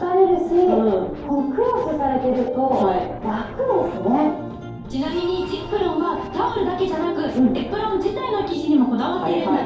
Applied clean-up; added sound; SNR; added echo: none; Scratching (performance technique); 19 dB; reverberation time 2.4 s.